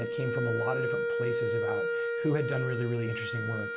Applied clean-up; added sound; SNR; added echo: none; Wind instrument, woodwind instrument; -2 dB; none.